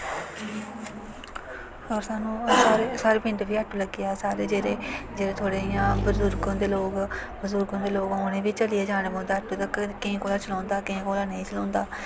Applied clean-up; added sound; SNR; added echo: none; Motorcycle / Engine; 11 dB; none.